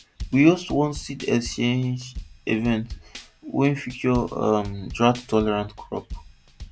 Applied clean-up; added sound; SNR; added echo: none; Drum kit; 16 dB; none.